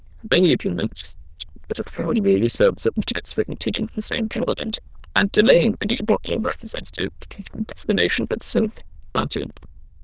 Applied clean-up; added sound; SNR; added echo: neural diffusion model UNIVERSE++.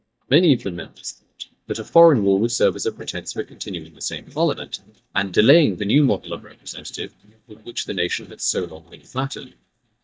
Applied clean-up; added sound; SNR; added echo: neural mask model DeepFilterNet 3.